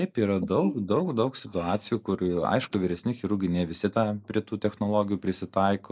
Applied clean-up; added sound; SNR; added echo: neural mask model Resemble Enhance denoiser.